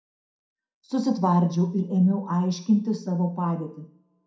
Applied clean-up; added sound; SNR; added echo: none; none; none; reverberation time 0.4 s.